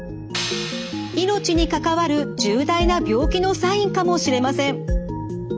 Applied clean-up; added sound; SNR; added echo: none; none; none; none.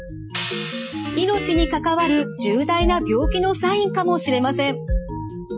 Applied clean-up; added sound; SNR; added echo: classical method Wiener filter.